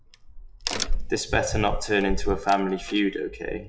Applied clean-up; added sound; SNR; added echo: classical method WPE with log-MMSE.